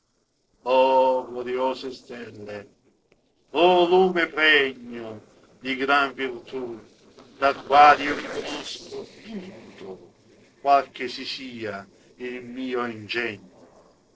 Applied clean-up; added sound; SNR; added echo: neural separator model SepFormer DNS4.